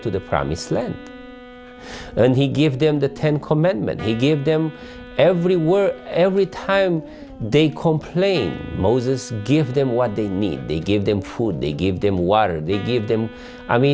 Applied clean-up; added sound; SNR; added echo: none; Dog + Wind instrument, woodwind instrument; 18 dB; none.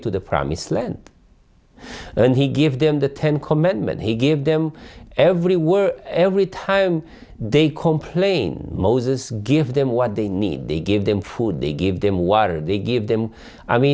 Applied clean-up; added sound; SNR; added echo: none; none; none; none.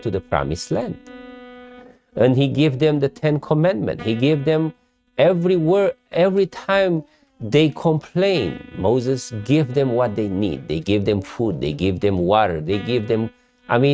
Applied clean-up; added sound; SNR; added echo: neural mask model RNNoise.